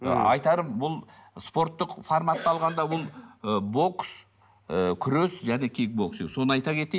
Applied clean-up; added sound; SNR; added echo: none; none; none; none.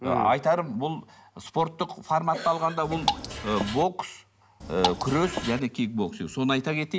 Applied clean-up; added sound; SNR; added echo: none; Drip / Water; 4 dB; none.